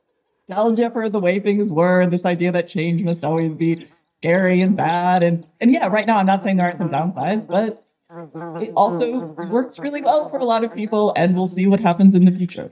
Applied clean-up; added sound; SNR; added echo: neural mask model DeepFilterNet 3.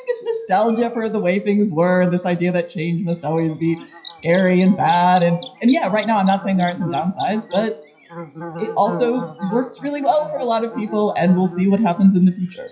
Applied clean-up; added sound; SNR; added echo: classical method WPE with log-MMSE.